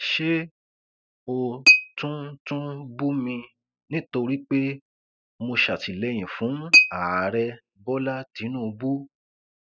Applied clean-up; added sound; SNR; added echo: classical method spectral subtraction.